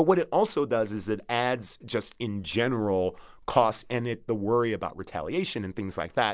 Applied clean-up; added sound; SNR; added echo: none; none; none; none.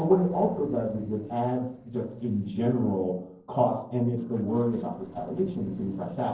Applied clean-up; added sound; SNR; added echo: neural separator model SepFormer DNS4.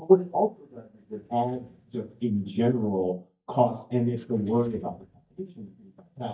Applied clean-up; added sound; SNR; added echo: neural mask model DeepFilterNet 3.